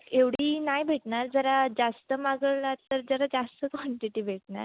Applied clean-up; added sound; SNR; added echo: none; none; none; none.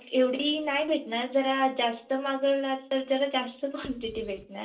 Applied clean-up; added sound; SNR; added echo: none; Writing; 19 dB; reverberation time 0.3 s.